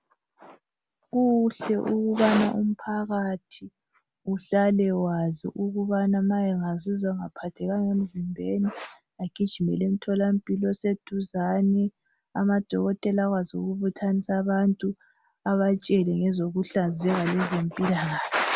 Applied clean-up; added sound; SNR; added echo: none; none; none; none.